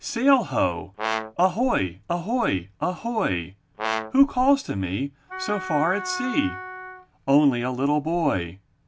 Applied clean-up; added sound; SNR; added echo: none; Wind instrument, woodwind instrument + Brass instrument; 8 dB; none.